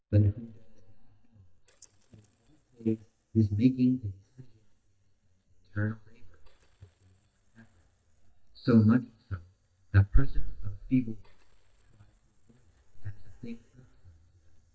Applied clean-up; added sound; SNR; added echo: neural mask model DeepFilterNet 3.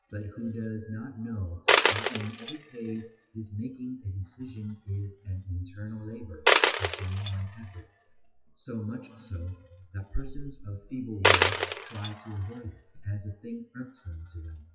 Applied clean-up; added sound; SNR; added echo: classical method WPE with log-MMSE.